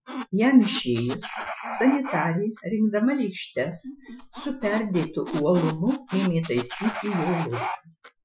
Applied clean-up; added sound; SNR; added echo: classical method Wiener filter.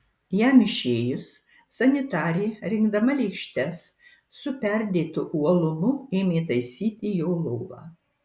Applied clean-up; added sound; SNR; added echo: none; none; none; none.